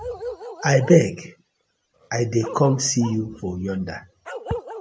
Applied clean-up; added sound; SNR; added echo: none; Bark; 14 dB; none.